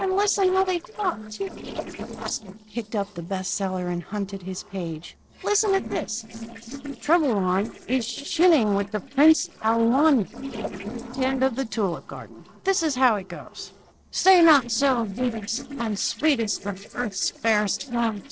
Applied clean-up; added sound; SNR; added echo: neural separator model SepFormer DNS4.